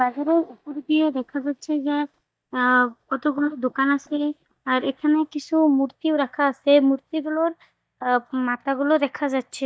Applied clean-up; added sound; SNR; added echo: neural mask model DeepFilterNet 3.